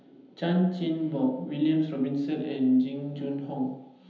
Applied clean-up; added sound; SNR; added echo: none; none; none; reverberation time 0.9 s.